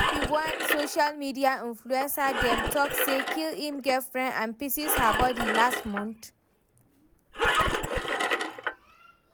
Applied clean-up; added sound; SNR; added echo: none; Engine; 1 dB; none.